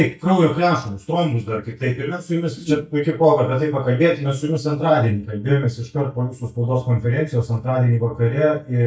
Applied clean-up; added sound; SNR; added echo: neural mask model DeepFilterNet 3.